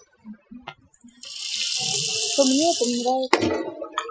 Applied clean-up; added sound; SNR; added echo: classical method Wiener filter.